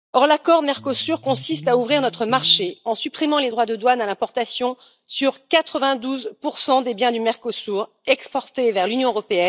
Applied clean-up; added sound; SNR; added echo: neural mask model DeepFilterNet 3.